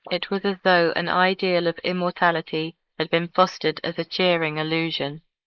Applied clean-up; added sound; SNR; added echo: neural mask model Resemble Enhance denoiser.